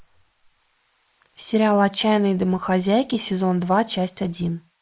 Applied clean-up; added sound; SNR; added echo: neural mask model Resemble Enhance denoiser.